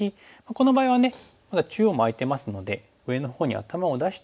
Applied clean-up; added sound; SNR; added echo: none; none; none; none.